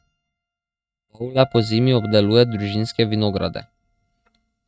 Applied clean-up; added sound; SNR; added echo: neural mask model RNNoise.